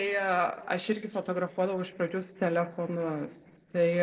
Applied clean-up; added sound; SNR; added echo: neural separator model SepFormer DNS4.